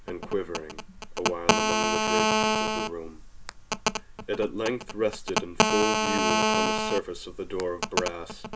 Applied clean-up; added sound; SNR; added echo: none; Telephone; -5 dB; none.